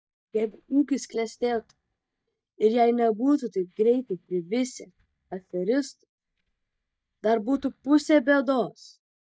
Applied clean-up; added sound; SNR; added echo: neural mask model DeepFilterNet 3.